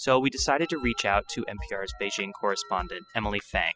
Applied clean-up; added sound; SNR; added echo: classical method spectral subtraction.